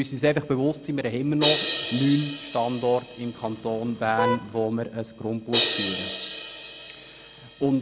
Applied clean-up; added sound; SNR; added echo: none; Vehicle horn, car horn, honking + Crash cymbal; 5 dB; none.